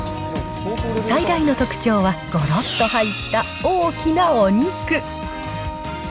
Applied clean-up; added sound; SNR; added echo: none; Wind instrument, woodwind instrument; 12 dB; none.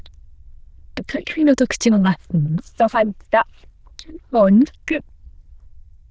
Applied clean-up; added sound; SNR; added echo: neural diffusion model UNIVERSE++.